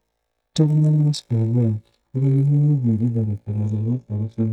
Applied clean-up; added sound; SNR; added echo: neural mask model DeepFilterNet 3.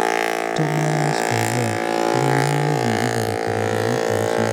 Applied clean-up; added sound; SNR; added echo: none; Boat, Water vehicle; -4 dB; none.